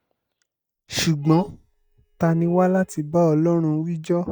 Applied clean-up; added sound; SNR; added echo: neural mask model DeepFilterNet 3.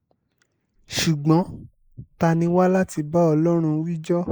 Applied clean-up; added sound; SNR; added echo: neural mask model Resemble Enhance denoiser.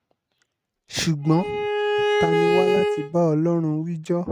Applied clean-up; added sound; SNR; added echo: neural mask model RNNoise.